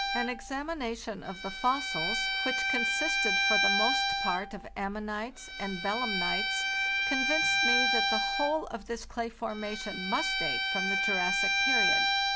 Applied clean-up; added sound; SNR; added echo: none; Bowed string instrument; -5 dB; none.